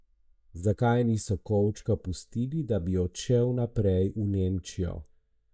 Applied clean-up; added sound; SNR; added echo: neural mask model DeepFilterNet 3.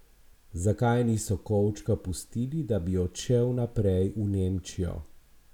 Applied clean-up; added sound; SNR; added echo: none; none; none; none.